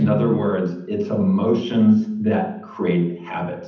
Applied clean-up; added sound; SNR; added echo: none; Guitar; 13 dB; reverberation time 0.8 s.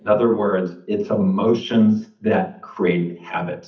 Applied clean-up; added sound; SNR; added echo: neural mask model DeepFilterNet 3.